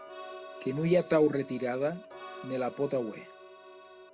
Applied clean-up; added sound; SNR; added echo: none; Accordion + Tick-tock; 15 dB; none.